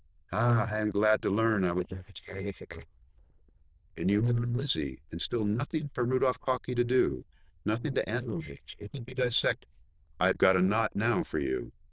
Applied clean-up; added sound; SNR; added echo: neural diffusion model UNIVERSE++.